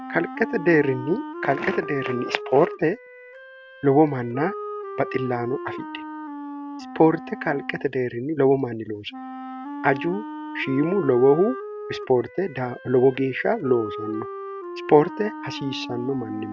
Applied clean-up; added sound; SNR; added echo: none; Wind instrument, woodwind instrument; 11 dB; none.